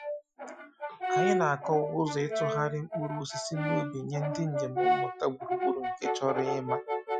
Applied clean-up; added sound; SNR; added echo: classical method Wiener filter.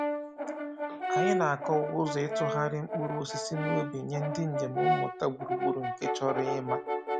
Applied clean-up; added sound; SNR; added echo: none; Brass instrument; -1 dB; none.